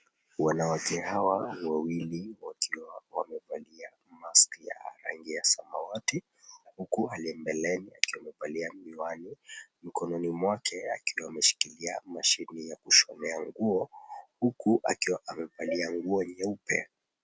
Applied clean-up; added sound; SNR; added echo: none; none; none; none.